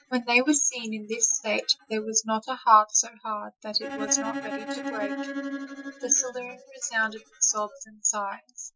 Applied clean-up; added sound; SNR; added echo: classical method Wiener filter.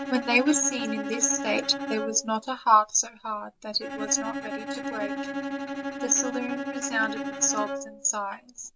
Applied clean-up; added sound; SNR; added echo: none; Bowed string instrument; 6 dB; none.